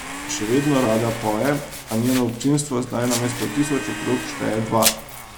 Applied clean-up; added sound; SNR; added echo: none; Domestic sounds, home sounds + Domestic sounds, home sounds; 7 dB; none.